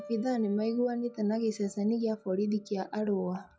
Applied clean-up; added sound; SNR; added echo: classical method log-MMSE.